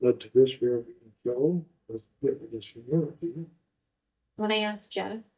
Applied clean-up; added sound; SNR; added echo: neural mask model DeepFilterNet 3.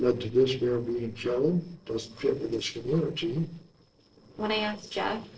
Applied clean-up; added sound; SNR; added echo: neural separator model SepFormer DNS4.